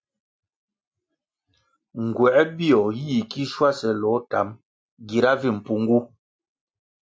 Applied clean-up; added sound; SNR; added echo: none; none; none; none.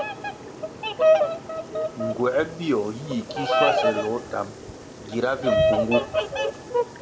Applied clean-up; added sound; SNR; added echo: none; Bird vocalization, bird call, bird song; -4 dB; none.